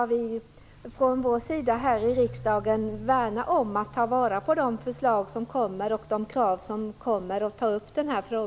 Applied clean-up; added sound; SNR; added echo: none; Walk, footsteps; 20 dB; none.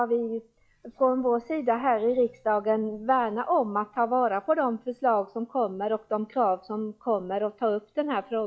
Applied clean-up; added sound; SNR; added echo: classical method log-MMSE.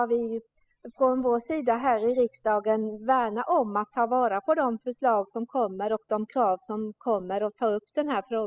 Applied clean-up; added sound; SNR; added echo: classical method spectral subtraction.